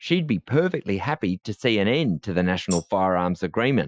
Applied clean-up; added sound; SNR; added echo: classical method Wiener filter.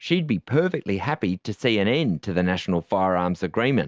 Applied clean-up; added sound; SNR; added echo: none; none; none; none.